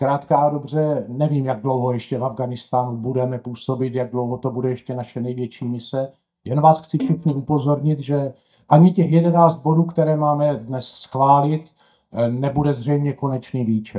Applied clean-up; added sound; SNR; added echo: neural mask model DeepFilterNet 3.